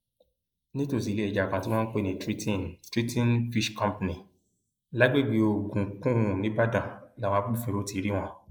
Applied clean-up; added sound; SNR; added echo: neural mask model Resemble Enhance denoiser.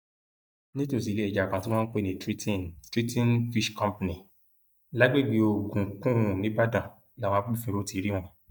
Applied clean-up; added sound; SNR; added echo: neural mask model DeepFilterNet 3.